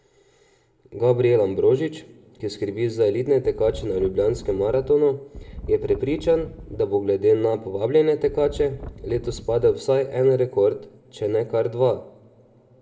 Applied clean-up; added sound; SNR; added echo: none; Wind; 14 dB; reverberation time 0.6 s.